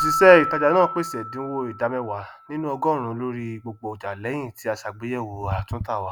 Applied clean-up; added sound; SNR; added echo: none; Keyboard (musical); 9 dB; none.